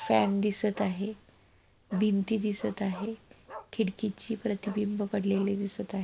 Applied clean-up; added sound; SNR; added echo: none; Bark; 20 dB; none.